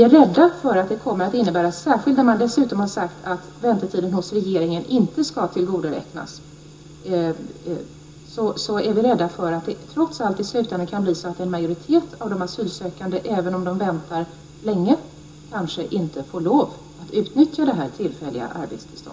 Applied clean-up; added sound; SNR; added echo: none; none; none; reverberation time 0.2 s.